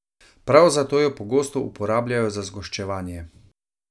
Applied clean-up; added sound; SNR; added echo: none; none; none; none.